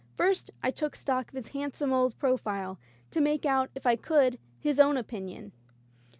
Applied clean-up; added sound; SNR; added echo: none; none; none; none.